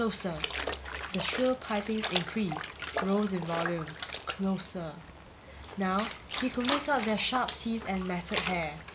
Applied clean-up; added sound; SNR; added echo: none; Trickle, dribble / Splash, splatter; 4 dB; none.